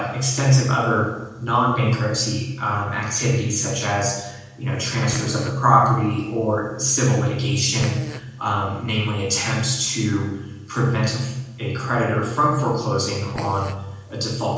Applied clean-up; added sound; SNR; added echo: none; Fart; 16 dB; reverberation time 1.0 s.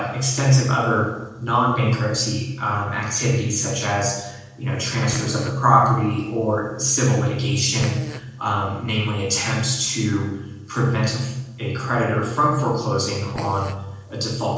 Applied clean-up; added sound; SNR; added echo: neural separator model SepFormer DNS4.